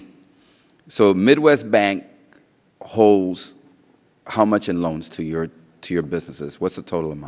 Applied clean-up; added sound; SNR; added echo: none; none; none; none.